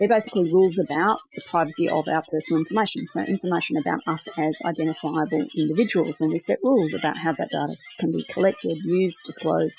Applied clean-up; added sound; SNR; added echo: classical method Wiener filter.